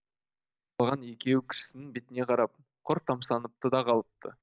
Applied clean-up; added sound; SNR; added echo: neural mask model Resemble Enhance denoiser.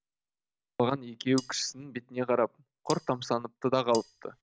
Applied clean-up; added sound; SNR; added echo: none; Cutlery, silverware; 14 dB; none.